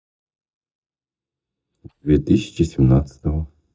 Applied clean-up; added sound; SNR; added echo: neural mask model DeepFilterNet 3.